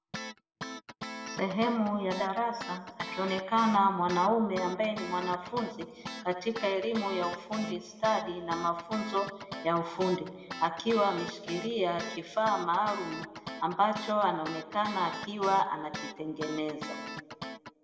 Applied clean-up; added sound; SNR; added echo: none; Guitar; 11 dB; reverberation time 1.6 s.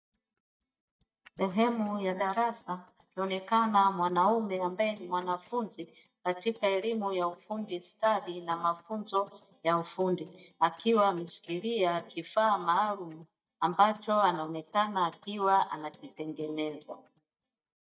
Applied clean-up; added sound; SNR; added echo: neural mask model DeepFilterNet 3.